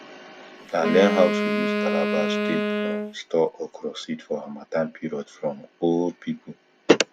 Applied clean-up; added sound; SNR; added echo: none; Wind instrument, woodwind instrument; 0 dB; none.